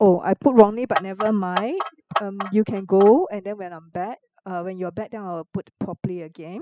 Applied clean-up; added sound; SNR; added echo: classical method spectral subtraction.